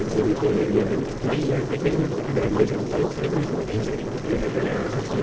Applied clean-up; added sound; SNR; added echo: neural separator model SepFormer DNS4.